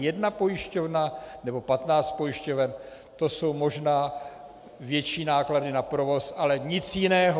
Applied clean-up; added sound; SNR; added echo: none; none; none; none.